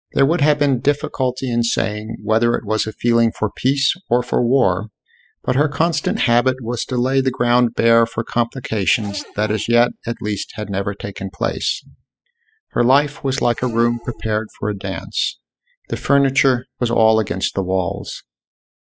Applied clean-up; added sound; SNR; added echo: classical method spectral subtraction.